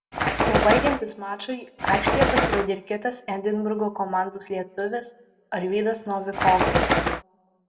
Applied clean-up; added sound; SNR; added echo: none; Bird; -4 dB; reverberation time 0.8 s.